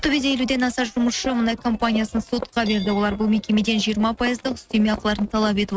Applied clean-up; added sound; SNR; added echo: neural mask model RNNoise.